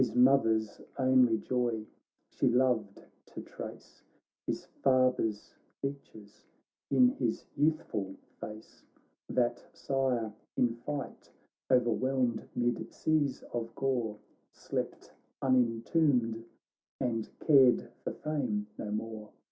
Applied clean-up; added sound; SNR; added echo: none; none; none; none.